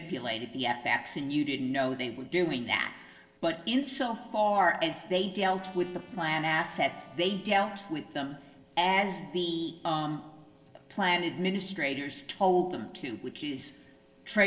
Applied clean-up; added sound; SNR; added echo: neural separator model SepFormer DNS4.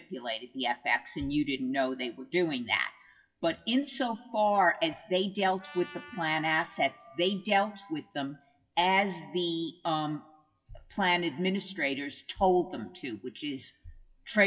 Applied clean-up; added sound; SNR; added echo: classical method WPE with log-MMSE.